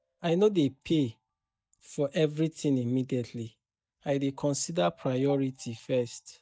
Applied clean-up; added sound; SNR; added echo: neural mask model DeepFilterNet 3.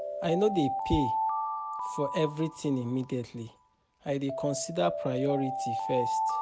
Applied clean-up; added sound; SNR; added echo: none; Alarm; 3 dB; none.